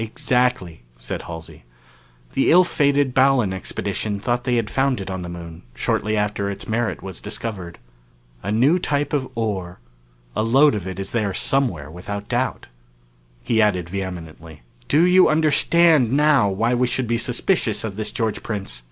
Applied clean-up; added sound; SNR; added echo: none; none; none; none.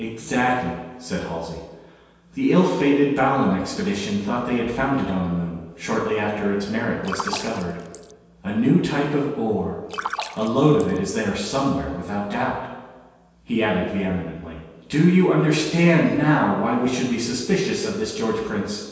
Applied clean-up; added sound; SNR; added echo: none; Splash, splatter; 10 dB; reverberation time 1.2 s.